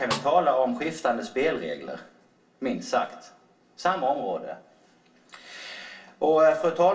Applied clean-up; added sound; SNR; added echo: none; Snare drum; 9 dB; reverberation time 0.2 s.